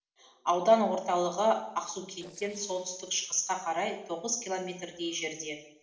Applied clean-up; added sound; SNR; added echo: neural separator model SepFormer DNS4.